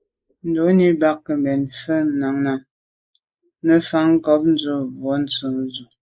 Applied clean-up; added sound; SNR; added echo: neural mask model Resemble Enhance denoiser.